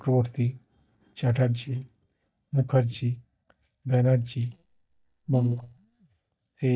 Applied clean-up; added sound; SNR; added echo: neural mask model DeepFilterNet 3.